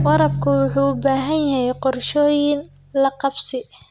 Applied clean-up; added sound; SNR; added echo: none; Bowed string instrument; 9 dB; none.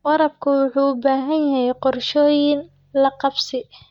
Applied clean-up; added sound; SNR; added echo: neural mask model DeepFilterNet 3.